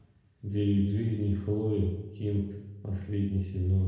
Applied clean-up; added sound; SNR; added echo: none; none; none; reverberation time 0.9 s.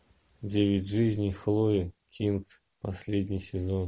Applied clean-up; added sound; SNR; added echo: none; none; none; none.